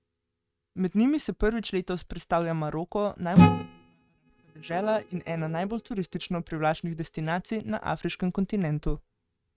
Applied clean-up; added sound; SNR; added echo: neural mask model RNNoise.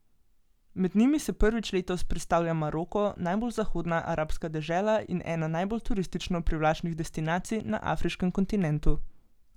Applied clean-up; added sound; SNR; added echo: none; none; none; none.